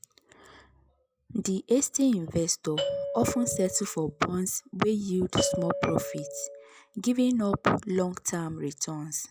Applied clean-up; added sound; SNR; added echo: classical method log-MMSE.